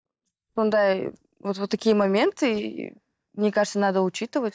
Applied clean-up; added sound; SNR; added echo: neural mask model DeepFilterNet 3.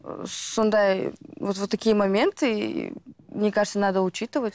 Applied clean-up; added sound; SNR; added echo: none; none; none; none.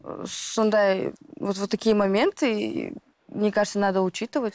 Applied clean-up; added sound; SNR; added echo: neural mask model Resemble Enhance denoiser.